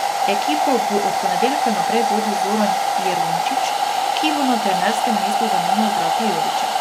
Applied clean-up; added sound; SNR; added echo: none; Domestic sounds, home sounds; -5 dB; none.